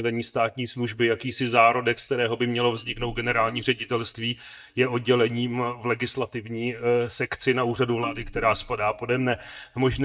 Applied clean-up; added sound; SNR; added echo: neural mask model DeepFilterNet 3.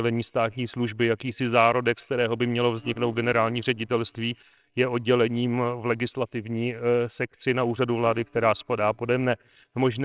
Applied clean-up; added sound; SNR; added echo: neural separator model SepFormer WHAMR!.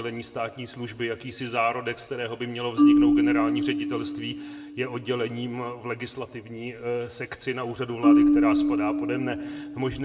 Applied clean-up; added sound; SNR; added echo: none; Marimba, xylophone; -5 dB; reverberation time 0.9 s.